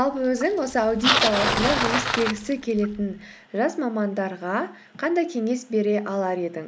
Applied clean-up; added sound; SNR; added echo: none; Bicycle; 5 dB; none.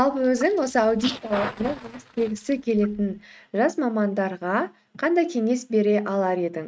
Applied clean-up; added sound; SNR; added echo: neural mask model RNNoise.